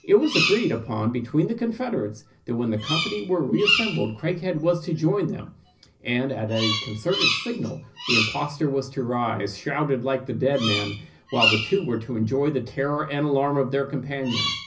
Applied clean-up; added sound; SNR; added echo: none; Bird vocalization, bird call, bird song; 6 dB; reverberation time 0.4 s.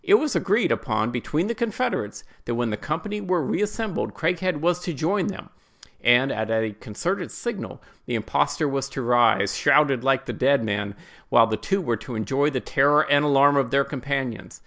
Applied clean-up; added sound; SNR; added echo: none; none; none; none.